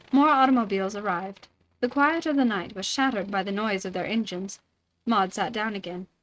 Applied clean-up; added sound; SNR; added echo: neural mask model RNNoise.